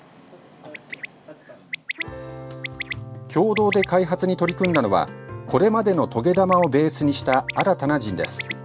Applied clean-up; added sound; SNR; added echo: none; Bird; 14 dB; none.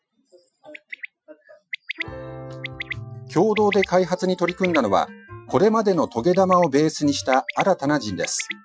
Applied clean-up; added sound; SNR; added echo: classical method Wiener filter.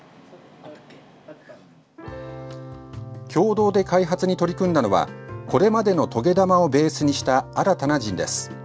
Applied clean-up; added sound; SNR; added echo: none; none; none; none.